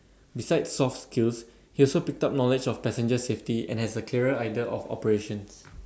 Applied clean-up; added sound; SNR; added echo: none; none; none; none.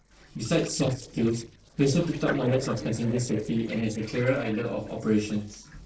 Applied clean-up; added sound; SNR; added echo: neural separator model SepFormer DNS4.